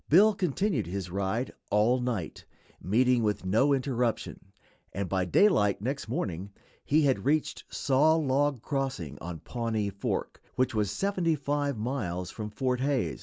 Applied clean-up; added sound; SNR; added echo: none; none; none; none.